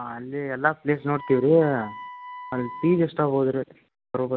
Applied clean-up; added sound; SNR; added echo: none; Wind instrument, woodwind instrument; 18 dB; none.